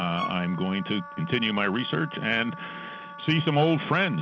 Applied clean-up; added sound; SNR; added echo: none; Bowed string instrument + Wind instrument, woodwind instrument; 13 dB; none.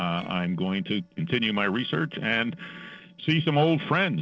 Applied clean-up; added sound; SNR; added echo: neural separator model SepFormer DNS4.